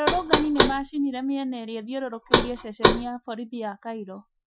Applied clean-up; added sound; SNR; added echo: classical method Wiener filter.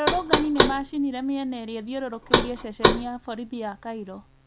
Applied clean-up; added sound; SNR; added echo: none; Knock; -3 dB; none.